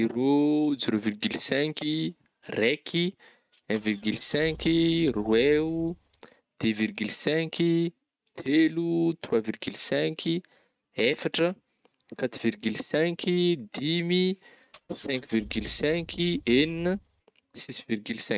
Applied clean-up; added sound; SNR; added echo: neural mask model RNNoise.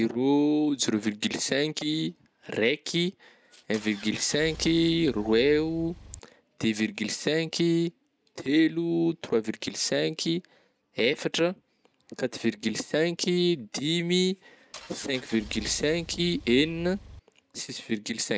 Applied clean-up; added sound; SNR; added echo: none; Engine; 17 dB; none.